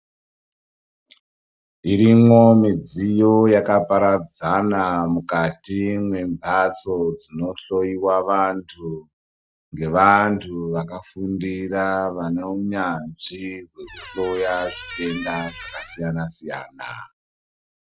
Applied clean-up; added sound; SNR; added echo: none; Squeak; 16 dB; none.